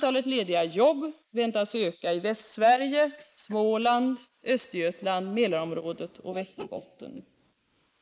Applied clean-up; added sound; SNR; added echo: neural mask model Resemble Enhance denoiser.